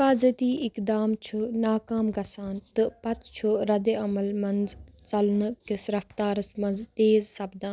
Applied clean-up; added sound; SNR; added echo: none; none; none; none.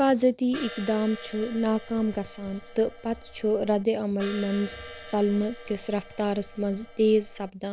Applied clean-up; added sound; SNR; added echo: none; Crash cymbal; 16 dB; none.